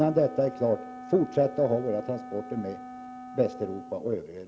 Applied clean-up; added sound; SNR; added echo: none; Wind instrument, woodwind instrument; 14 dB; none.